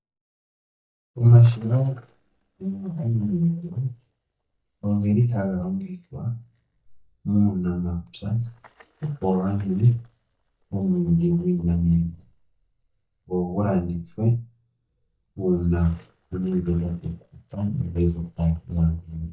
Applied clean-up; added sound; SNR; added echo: neural mask model DeepFilterNet 3.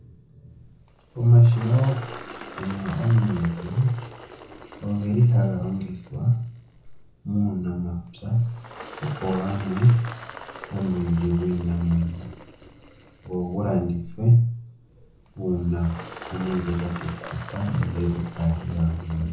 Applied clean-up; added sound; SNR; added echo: none; Engine; 17 dB; reverberation time 0.6 s.